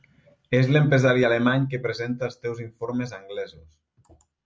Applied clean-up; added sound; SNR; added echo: none; none; none; none.